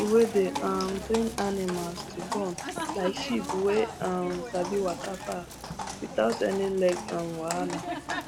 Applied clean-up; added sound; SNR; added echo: none; Livestock, farm animals, working animals; 7 dB; none.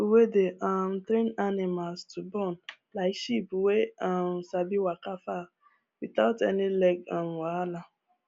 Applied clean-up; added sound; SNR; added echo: none; none; none; none.